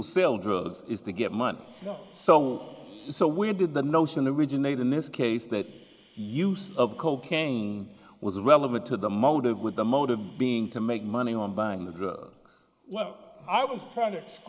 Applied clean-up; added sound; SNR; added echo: neural mask model Resemble Enhance denoiser.